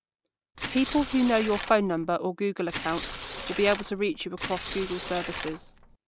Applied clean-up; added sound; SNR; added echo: none; Tearing; 4 dB; none.